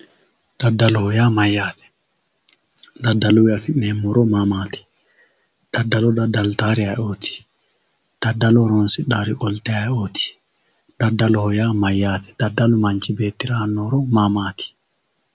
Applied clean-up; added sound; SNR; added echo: none; none; none; none.